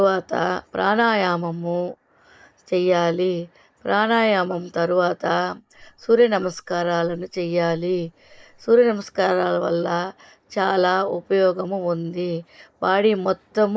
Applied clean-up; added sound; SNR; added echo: neural mask model Resemble Enhance denoiser.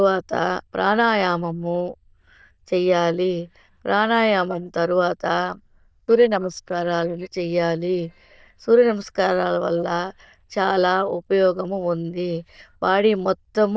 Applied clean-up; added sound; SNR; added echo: neural diffusion model UNIVERSE++.